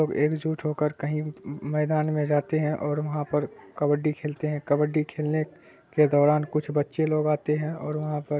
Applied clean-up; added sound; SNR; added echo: none; Chime; 13 dB; none.